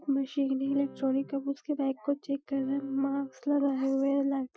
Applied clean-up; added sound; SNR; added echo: classical method Wiener filter.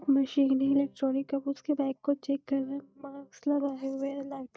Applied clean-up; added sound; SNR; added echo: neural mask model DeepFilterNet 3.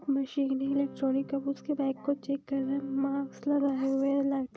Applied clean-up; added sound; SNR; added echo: none; Electric guitar / Strum; 18 dB; none.